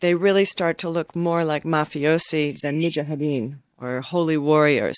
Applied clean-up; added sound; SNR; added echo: neural mask model DeepFilterNet 3.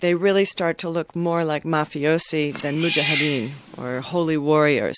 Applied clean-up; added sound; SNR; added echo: none; Cat; 9 dB; none.